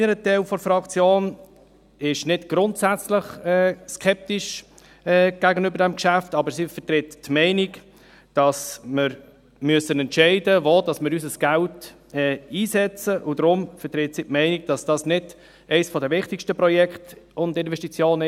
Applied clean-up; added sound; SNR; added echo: none; none; none; none.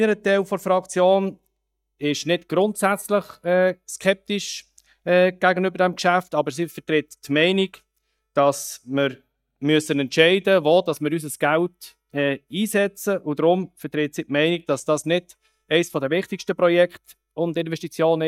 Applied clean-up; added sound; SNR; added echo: neural mask model DeepFilterNet 3.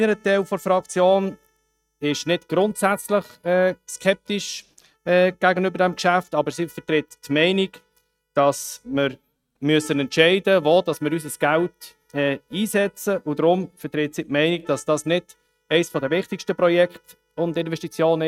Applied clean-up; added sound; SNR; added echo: neural mask model RNNoise.